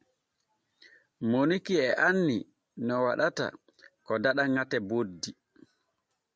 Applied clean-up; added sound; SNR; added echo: none; none; none; none.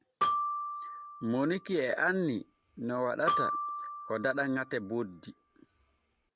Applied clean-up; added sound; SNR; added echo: none; Glockenspiel; -3 dB; none.